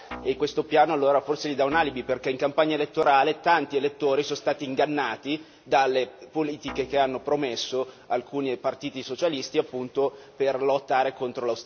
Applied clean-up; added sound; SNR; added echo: none; Guitar; 18 dB; none.